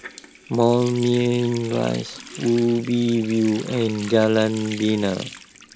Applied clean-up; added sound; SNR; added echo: none; Water tap, faucet; 17 dB; none.